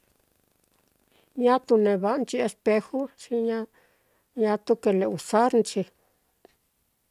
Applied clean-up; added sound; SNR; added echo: none; none; none; none.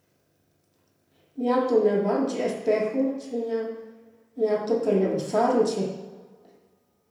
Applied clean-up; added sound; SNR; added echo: none; none; none; reverberation time 0.9 s.